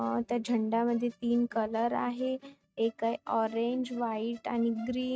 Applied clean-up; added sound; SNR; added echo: neural mask model RNNoise.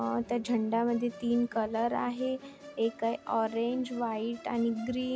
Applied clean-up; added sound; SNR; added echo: none; Musical instrument; 18 dB; none.